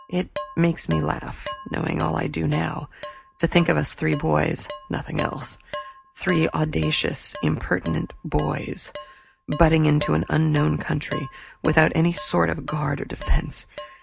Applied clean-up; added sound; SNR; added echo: none; Dishes, pots, and pans; 13 dB; none.